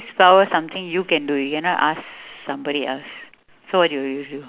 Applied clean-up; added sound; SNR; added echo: none; none; none; none.